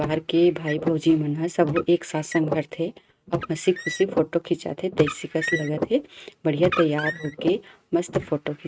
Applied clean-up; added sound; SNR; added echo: neural mask model RNNoise.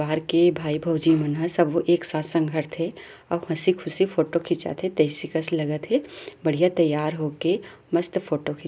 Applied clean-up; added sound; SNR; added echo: none; none; none; none.